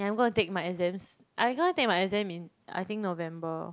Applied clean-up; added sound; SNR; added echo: none; none; none; none.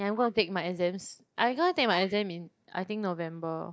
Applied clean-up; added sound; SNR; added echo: neural mask model DeepFilterNet 3.